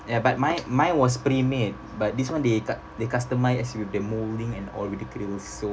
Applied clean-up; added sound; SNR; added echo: none; none; none; none.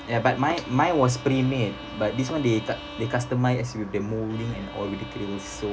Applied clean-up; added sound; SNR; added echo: none; Bowed string instrument; 16 dB; none.